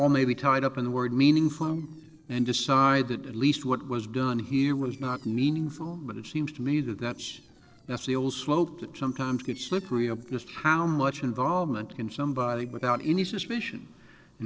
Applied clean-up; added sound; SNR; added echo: neural separator model SepFormer DNS4.